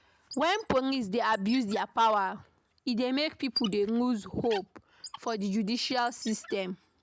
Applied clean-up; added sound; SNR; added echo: none; Squeak; 16 dB; none.